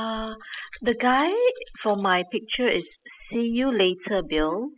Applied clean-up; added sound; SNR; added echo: classical method spectral subtraction.